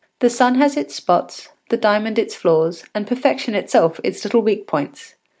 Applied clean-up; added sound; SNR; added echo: none; none; none; none.